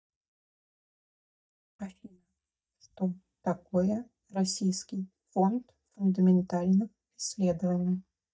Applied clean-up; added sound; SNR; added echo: neural mask model DeepFilterNet 3.